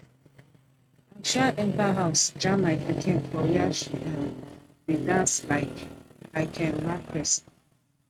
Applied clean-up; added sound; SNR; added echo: neural mask model RNNoise.